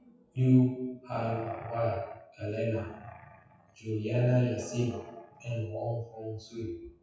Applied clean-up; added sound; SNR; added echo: classical method WPE with log-MMSE.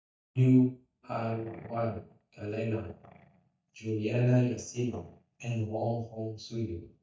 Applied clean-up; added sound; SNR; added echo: neural mask model DeepFilterNet 3.